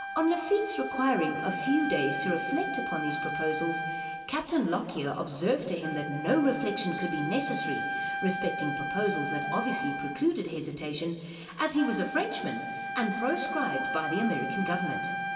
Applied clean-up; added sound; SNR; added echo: none; Wind instrument, woodwind instrument; 4 dB; reverberation time 2.3 s.